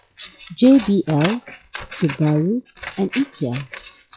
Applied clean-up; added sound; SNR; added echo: classical method log-MMSE.